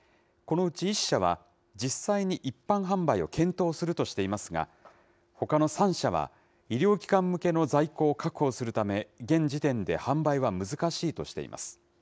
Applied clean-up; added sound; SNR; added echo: none; none; none; none.